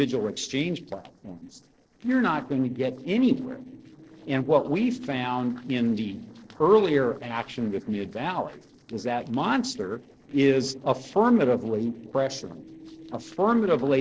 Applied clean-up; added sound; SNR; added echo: neural separator model SepFormer DNS4.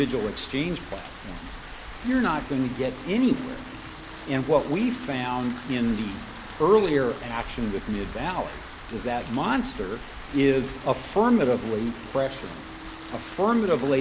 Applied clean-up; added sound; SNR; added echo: none; Rain; 13 dB; none.